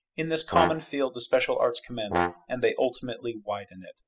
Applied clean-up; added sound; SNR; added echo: classical method spectral subtraction.